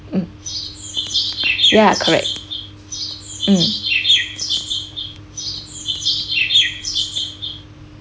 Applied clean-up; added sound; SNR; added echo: none; Chirp, tweet; -2 dB; none.